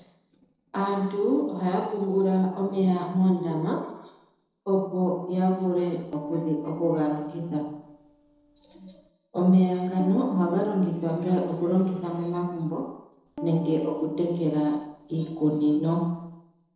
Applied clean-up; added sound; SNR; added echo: neural separator model SepFormer DNS4.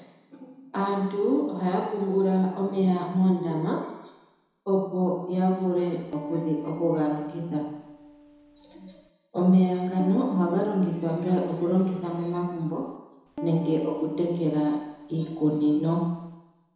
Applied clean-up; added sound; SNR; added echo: none; Piano; 14 dB; reverberation time 1.0 s.